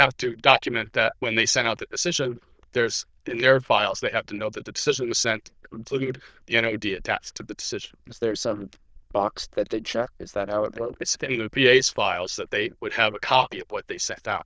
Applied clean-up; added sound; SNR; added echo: neural diffusion model UNIVERSE++.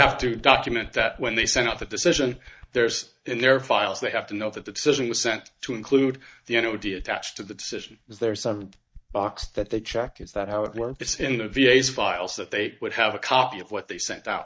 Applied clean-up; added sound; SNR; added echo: neural mask model DeepFilterNet 3.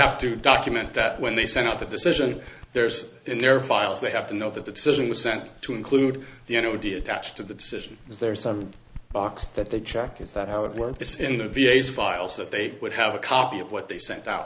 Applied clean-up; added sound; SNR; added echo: none; Bird; 18 dB; none.